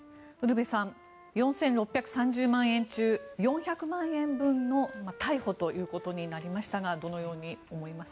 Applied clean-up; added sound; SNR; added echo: none; Wind instrument, woodwind instrument; 19 dB; none.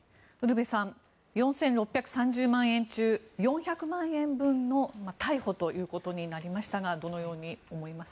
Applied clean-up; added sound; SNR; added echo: none; none; none; none.